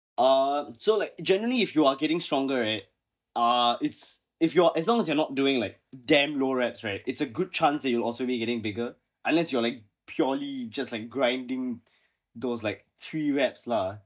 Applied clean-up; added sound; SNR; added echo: neural mask model DeepFilterNet 3.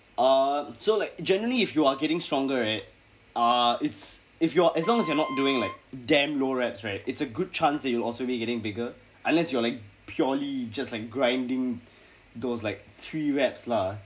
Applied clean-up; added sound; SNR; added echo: none; Wind instrument, woodwind instrument; 11 dB; none.